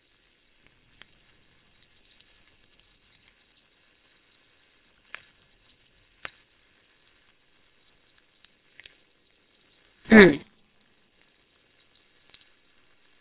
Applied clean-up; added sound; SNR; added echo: neural separator model SepFormer WHAMR!.